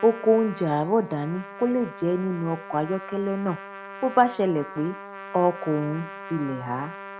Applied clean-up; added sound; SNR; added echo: none; Trumpet; 14 dB; none.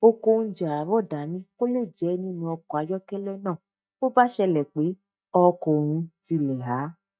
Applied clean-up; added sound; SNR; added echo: neural mask model DeepFilterNet 3.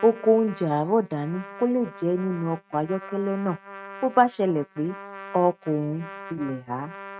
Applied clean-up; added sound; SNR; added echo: neural mask model RNNoise.